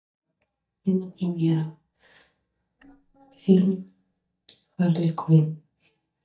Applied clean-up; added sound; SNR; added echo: neural mask model DeepFilterNet 3.